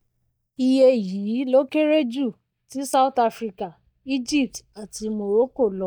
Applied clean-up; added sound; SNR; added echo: neural mask model DeepFilterNet 3.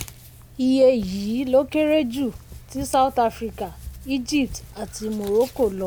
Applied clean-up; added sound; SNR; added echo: none; Tearing; 18 dB; none.